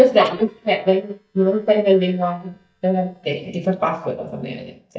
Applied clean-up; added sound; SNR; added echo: neural mask model DeepFilterNet 3.